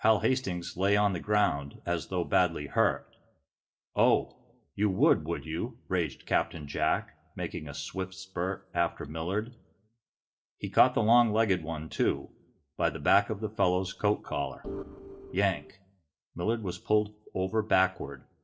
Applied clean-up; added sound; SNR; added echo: neural separator model SepFormer DNS4.